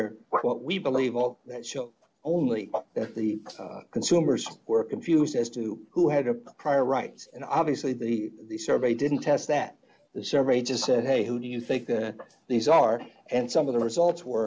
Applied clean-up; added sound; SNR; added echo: none; none; none; none.